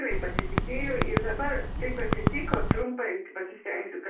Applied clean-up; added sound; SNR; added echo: none; Typing; -5 dB; reverberation time 0.3 s.